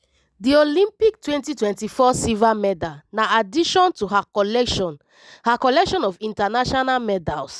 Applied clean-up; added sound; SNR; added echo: none; none; none; none.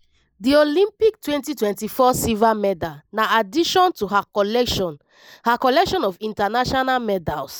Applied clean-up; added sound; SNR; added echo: neural mask model Resemble Enhance denoiser.